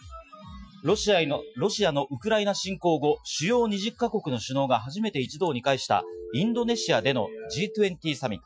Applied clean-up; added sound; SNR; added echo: classical method Wiener filter.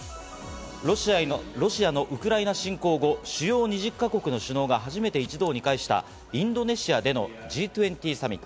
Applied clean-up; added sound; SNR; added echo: none; none; none; none.